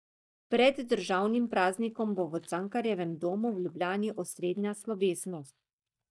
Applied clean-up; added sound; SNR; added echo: neural mask model DeepFilterNet 3.